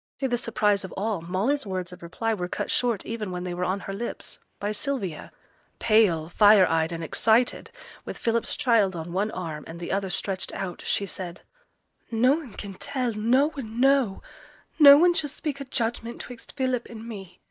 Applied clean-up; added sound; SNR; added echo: neural mask model DeepFilterNet 3.